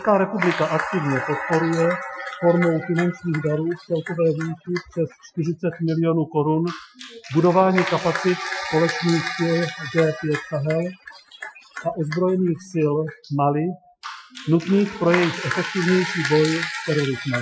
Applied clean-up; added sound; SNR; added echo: classical method Wiener filter.